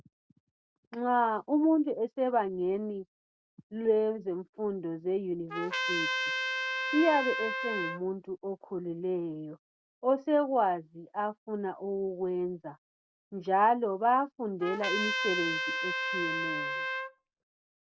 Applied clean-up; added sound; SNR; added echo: none; Trumpet; 2 dB; none.